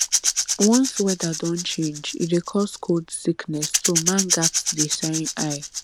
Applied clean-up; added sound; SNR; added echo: none; Rattle / Rattle (instrument); 2 dB; none.